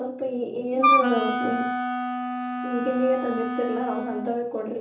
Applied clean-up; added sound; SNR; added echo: none; Wind instrument, woodwind instrument; -2 dB; reverberation time 0.6 s.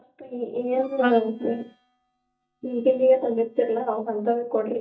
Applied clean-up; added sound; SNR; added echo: neural mask model DeepFilterNet 3.